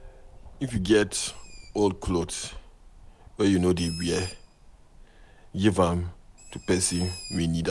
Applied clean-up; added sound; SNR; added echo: none; Bird; 17 dB; none.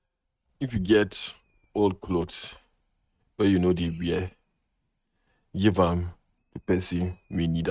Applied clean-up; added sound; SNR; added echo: neural mask model RNNoise.